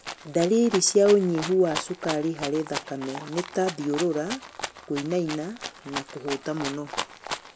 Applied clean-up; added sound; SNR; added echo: none; Rattle (instrument); 10 dB; none.